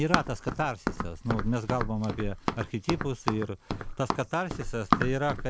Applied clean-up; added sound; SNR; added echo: none; Run; 1 dB; none.